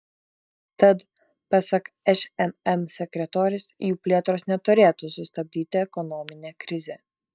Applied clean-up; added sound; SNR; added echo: neural mask model DeepFilterNet 3.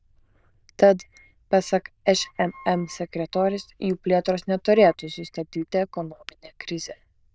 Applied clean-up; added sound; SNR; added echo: neural diffusion model UNIVERSE++.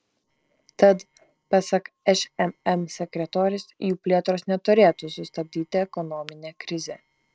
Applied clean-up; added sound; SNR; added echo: neural separator model SepFormer DNS4.